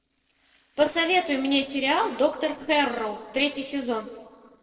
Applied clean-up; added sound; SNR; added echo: neural separator model SepFormer DNS4.